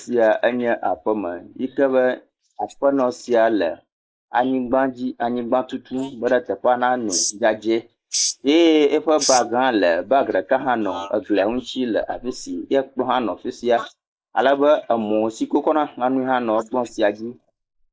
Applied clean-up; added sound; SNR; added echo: neural mask model Resemble Enhance denoiser.